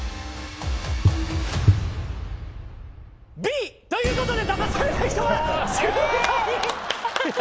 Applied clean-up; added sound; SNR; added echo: none; Walk, footsteps / Bird vocalization, bird call, bird song; 1 dB; none.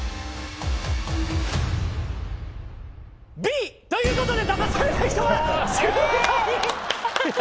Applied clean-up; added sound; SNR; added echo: none; none; none; none.